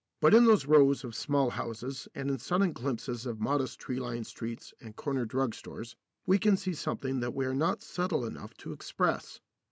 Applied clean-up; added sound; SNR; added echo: none; none; none; none.